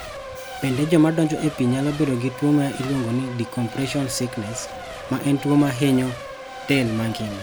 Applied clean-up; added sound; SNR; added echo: none; Race car, auto racing / Accelerating, revving, vroom / Mechanisms; 12 dB; none.